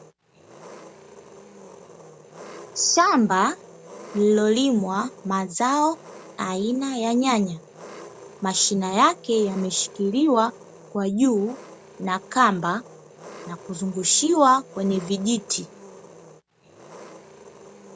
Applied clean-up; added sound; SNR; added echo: none; Engine; 20 dB; none.